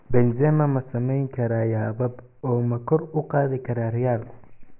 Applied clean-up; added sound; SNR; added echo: none; none; none; none.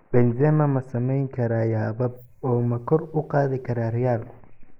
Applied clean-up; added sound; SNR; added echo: neural mask model Resemble Enhance denoiser.